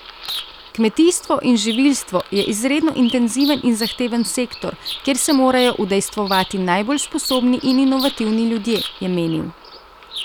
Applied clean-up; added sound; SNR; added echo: none; Bird vocalization, bird call, bird song; 13 dB; none.